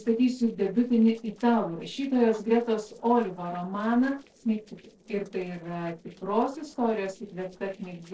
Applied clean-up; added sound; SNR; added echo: neural separator model SepFormer DNS4.